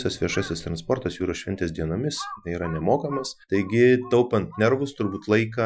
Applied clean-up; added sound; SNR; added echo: classical method Wiener filter.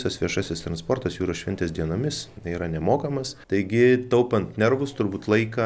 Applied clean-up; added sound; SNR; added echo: none; none; none; none.